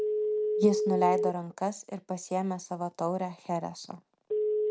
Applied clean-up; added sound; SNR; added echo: none; Telephone; 0 dB; none.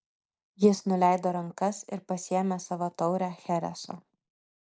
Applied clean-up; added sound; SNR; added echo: neural mask model Resemble Enhance denoiser.